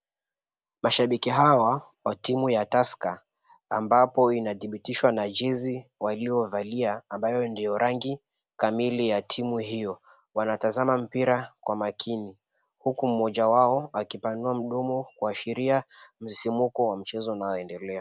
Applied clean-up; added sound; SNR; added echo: none; none; none; none.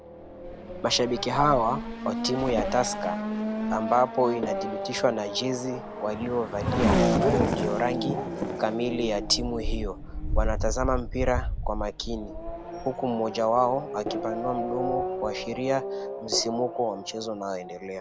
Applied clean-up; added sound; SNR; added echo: none; Race car, auto racing / Accelerating, revving, vroom; 2 dB; none.